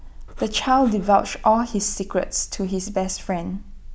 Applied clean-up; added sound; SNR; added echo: none; Breathing; 20 dB; none.